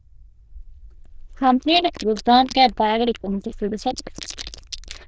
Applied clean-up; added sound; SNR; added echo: neural diffusion model UNIVERSE++.